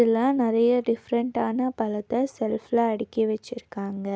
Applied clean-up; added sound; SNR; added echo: none; none; none; none.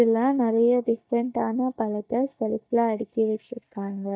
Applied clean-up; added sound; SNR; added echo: neural mask model DeepFilterNet 3.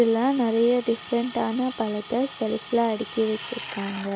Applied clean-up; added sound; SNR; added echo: none; Drill; 13 dB; none.